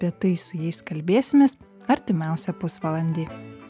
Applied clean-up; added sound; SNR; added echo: none; none; none; none.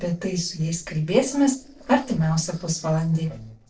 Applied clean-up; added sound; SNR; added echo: neural separator model SepFormer DNS4.